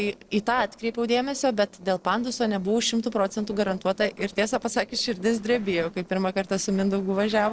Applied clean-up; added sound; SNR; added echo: neural separator model SepFormer DNS4.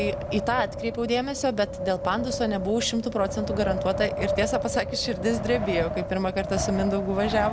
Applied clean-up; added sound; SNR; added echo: none; Wind; 4 dB; none.